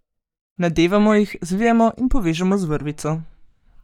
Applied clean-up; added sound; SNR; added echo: neural mask model DeepFilterNet 3.